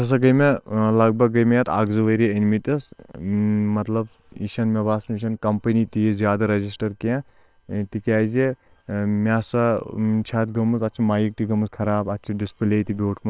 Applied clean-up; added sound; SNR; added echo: neural separator model SepFormer WHAM!.